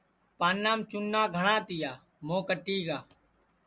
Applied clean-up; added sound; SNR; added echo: none; none; none; none.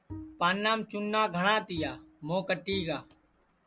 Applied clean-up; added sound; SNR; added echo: none; Bowed string instrument; 15 dB; none.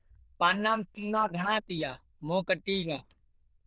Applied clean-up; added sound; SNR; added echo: neural diffusion model UNIVERSE++.